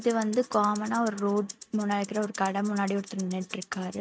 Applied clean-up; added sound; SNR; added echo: neural mask model RNNoise.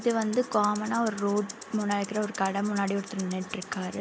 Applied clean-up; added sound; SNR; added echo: none; Rattle (instrument); 17 dB; none.